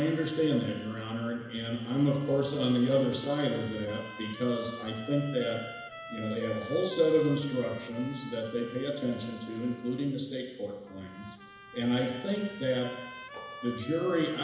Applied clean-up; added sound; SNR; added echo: none; Trumpet; 16 dB; reverberation time 1.0 s.